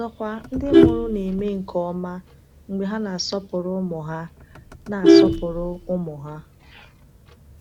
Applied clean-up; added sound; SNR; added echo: none; Vehicle horn, car horn, honking; -5 dB; none.